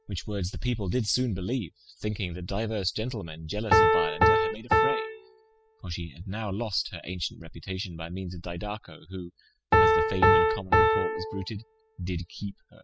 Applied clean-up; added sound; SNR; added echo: classical method spectral subtraction.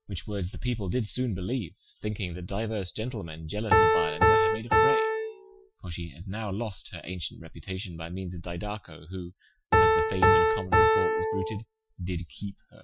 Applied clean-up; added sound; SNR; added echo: classical method Wiener filter.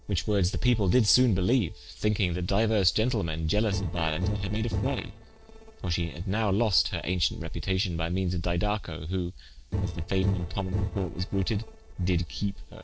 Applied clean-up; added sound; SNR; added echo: neural separator model SepFormer DNS4.